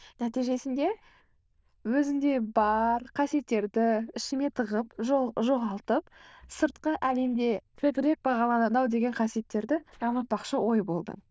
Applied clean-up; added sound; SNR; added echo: neural diffusion model UNIVERSE++.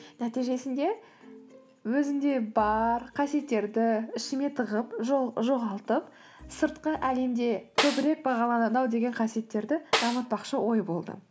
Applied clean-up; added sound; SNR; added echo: none; Snare drum; 5 dB; none.